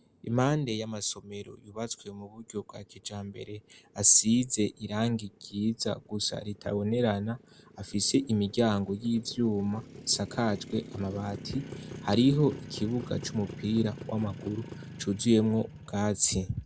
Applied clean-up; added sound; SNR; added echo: none; Motorcycle; 17 dB; none.